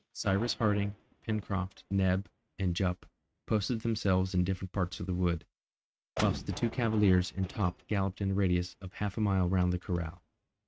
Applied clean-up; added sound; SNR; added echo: neural mask model RNNoise.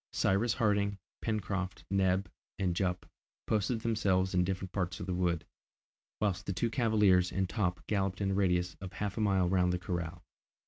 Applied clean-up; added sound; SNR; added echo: none; none; none; none.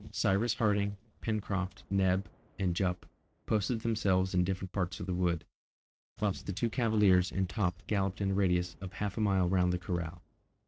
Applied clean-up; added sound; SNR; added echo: neural separator model SepFormer DNS4.